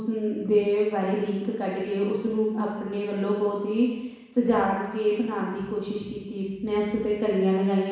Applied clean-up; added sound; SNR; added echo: none; none; none; reverberation time 1.1 s.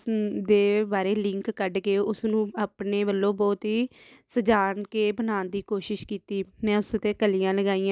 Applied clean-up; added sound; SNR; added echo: none; none; none; none.